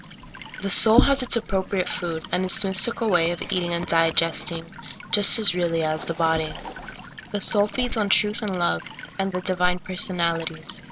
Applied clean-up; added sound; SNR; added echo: none; Walk, footsteps / Stream / Trickle, dribble / Chirp, tweet + Writing; 16 dB; none.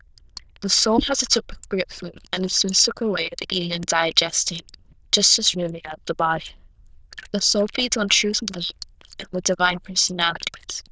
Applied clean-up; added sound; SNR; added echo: neural diffusion model UNIVERSE++.